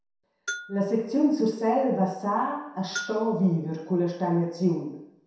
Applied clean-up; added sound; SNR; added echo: none; Bell; 16 dB; reverberation time 0.7 s.